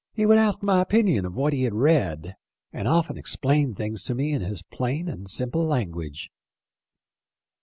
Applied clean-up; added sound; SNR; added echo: none; none; none; none.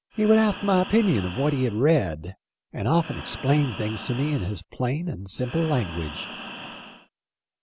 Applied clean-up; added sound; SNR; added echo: none; Breathing; 13 dB; none.